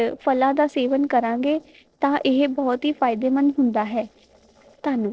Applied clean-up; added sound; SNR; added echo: neural separator model SepFormer DNS4.